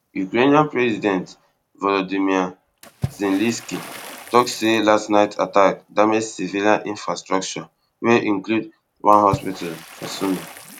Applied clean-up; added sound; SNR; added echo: none; Water / Splash, splatter; 18 dB; none.